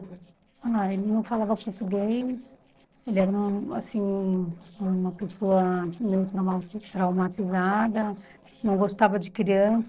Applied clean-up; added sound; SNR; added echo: neural separator model SepFormer DNS4.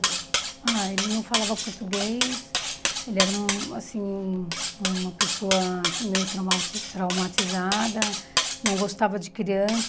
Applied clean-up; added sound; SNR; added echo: none; Cutlery, silverware; 1 dB; none.